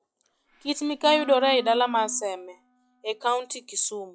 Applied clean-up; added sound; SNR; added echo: classical method log-MMSE.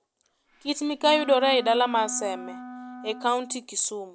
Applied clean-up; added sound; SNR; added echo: none; Wind instrument, woodwind instrument; 14 dB; none.